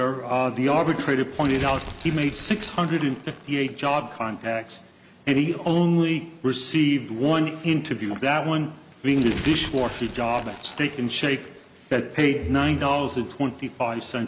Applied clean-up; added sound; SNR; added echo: none; Crumpling, crinkling; 14 dB; none.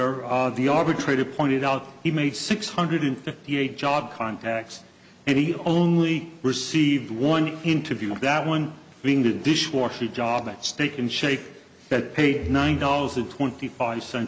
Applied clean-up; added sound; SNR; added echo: none; none; none; none.